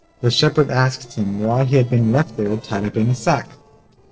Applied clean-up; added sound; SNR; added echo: neural separator model SepFormer DNS4.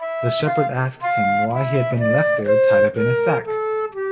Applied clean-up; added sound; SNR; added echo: none; Wind instrument, woodwind instrument; -4 dB; reverberation time 0.3 s.